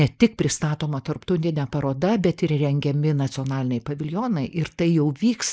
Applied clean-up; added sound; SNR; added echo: neural mask model Resemble Enhance denoiser.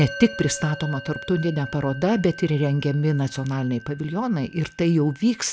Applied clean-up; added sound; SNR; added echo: none; Musical instrument; 16 dB; none.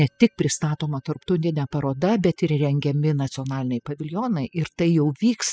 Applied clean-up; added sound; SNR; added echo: classical method spectral subtraction.